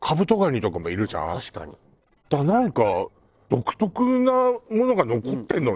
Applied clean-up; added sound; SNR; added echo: neural separator model SepFormer DNS4.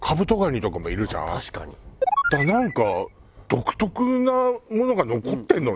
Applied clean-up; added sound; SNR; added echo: none; Thunder; 19 dB; none.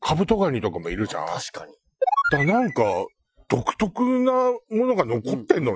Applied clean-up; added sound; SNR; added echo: classical method Wiener filter.